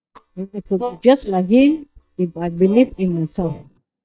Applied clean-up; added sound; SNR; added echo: neural mask model DeepFilterNet 3.